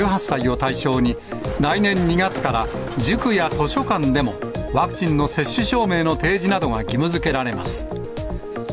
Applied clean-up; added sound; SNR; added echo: none; Run; 19 dB; none.